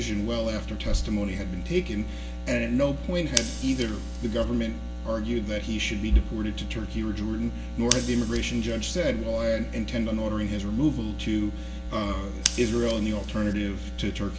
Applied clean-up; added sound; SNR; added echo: none; Scissors; 13 dB; reverberation time 1.2 s.